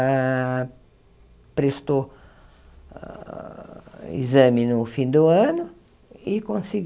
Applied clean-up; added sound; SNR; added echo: none; none; none; none.